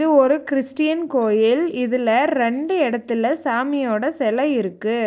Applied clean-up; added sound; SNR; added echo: neural separator model SepFormer DNS4.